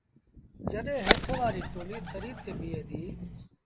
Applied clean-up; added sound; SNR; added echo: none; Bird; -2 dB; none.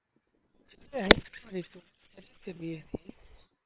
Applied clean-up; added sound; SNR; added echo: neural separator model SepFormer WHAM!.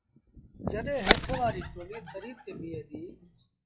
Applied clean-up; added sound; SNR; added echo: classical method log-MMSE.